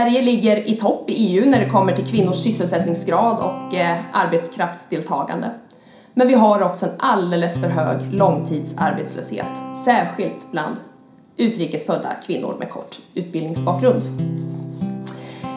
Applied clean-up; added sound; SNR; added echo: none; Guitar; 10 dB; reverberation time 0.5 s.